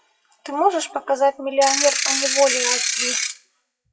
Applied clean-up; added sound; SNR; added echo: classical method WPE with log-MMSE.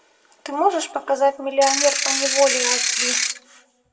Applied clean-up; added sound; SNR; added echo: none; Ratchet, pawl / Percussion; -1 dB; reverberation time 0.9 s.